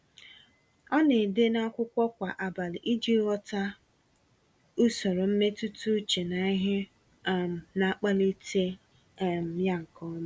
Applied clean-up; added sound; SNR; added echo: none; none; none; none.